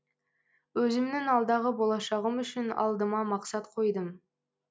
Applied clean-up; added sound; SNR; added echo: none; none; none; none.